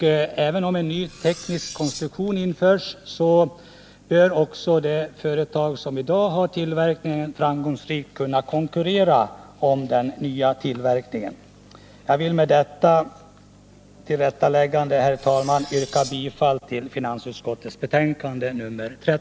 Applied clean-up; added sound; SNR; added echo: none; Cutlery, silverware; 16 dB; none.